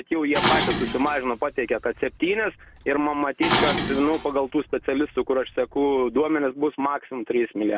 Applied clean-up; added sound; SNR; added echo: none; Dishes, pots, and pans; 5 dB; none.